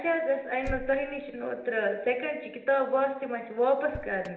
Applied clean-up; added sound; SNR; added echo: neural separator model SepFormer DNS4.